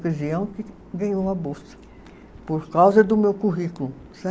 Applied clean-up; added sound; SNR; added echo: none; none; none; none.